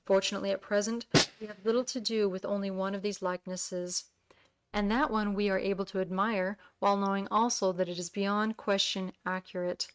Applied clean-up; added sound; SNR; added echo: neural mask model RNNoise.